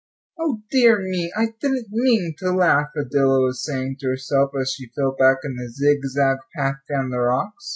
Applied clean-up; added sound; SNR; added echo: none; none; none; none.